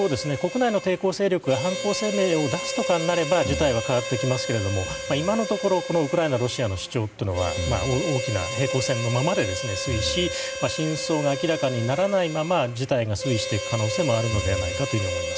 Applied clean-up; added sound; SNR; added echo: none; Harmonica; 6 dB; none.